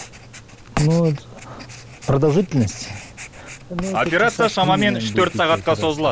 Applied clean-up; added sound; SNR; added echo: none; Writing; 15 dB; none.